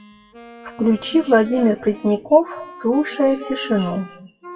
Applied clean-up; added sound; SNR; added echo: classical method WPE with log-MMSE.